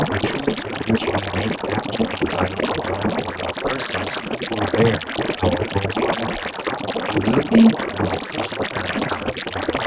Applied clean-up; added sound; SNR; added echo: neural mask model RNNoise.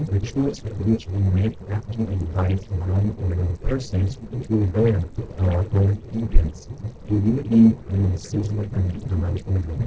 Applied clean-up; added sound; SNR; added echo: neural separator model SepFormer DNS4.